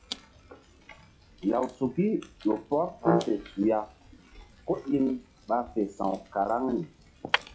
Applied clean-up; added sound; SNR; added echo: classical method log-MMSE.